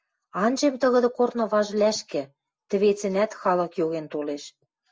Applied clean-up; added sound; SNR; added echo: none; none; none; none.